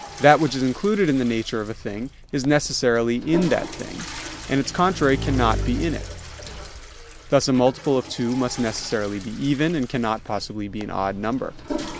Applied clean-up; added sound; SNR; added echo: none; Toilet flush / Water + Motorcycle / Engine; 10 dB; none.